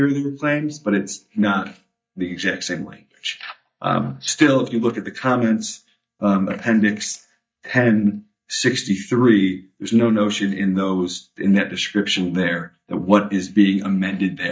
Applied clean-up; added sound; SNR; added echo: neural mask model DeepFilterNet 3.